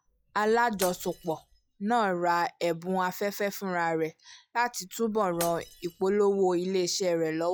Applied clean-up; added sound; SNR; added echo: classical method log-MMSE.